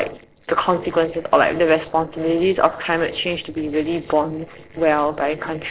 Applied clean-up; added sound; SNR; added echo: neural separator model SepFormer DNS4.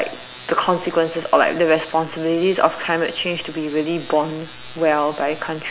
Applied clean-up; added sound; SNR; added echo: none; none; none; none.